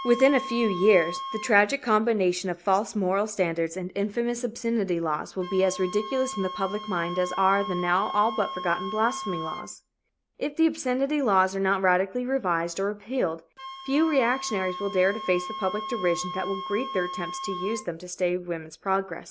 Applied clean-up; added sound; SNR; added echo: none; Wind instrument, woodwind instrument; 12 dB; none.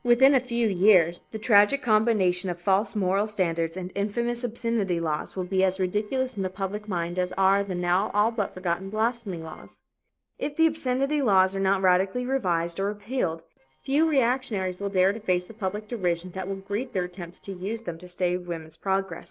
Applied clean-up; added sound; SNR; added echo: neural separator model SepFormer DNS4.